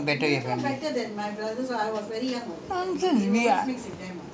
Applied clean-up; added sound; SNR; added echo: none; none; none; none.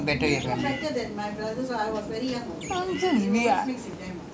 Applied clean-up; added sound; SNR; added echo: none; Thunder / Rain + Bird; 10 dB; none.